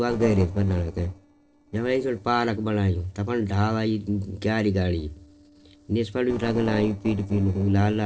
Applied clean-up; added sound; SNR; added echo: neural separator model SepFormer DNS4.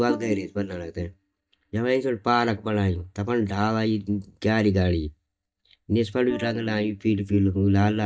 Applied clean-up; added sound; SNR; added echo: neural mask model DeepFilterNet 3.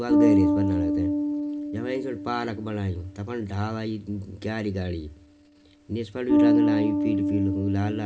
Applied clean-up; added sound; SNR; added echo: none; Bass guitar; -4 dB; reverberation time 0.3 s.